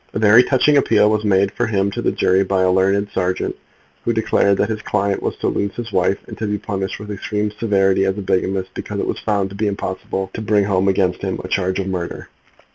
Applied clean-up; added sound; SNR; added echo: none; none; none; none.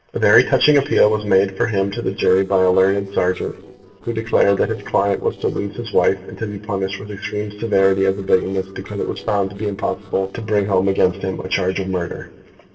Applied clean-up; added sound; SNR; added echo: neural separator model SepFormer DNS4.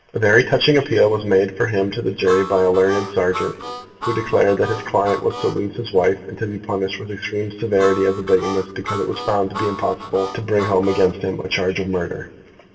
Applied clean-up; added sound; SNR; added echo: none; Harmonica; 11 dB; reverberation time 2.0 s.